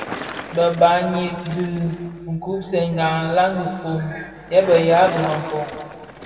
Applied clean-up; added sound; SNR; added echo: none; Bicycle; 15 dB; reverberation time 2.3 s.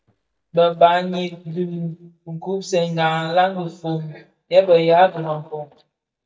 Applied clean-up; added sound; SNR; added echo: neural mask model DeepFilterNet 3.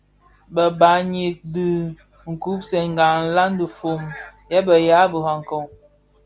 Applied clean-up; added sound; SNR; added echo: none; none; none; none.